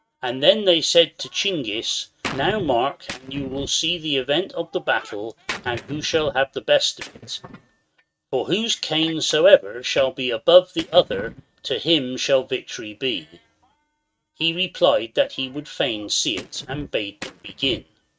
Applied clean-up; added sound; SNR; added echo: neural mask model RNNoise.